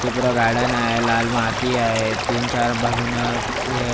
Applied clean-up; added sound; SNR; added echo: none; Stream / Liquid; 4 dB; none.